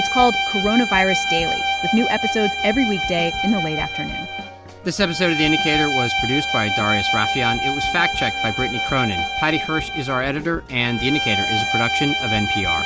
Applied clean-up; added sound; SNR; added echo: none; Bowed string instrument; 1 dB; none.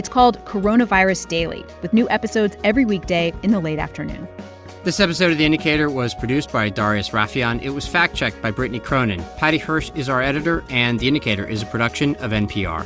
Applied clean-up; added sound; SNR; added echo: none; none; none; none.